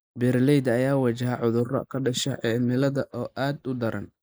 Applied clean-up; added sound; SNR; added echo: neural mask model Resemble Enhance denoiser.